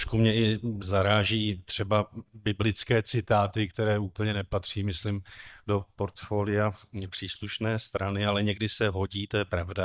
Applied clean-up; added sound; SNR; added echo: neural mask model DeepFilterNet 3.